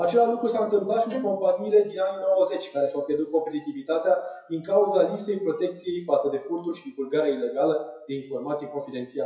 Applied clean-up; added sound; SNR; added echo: classical method WPE with log-MMSE.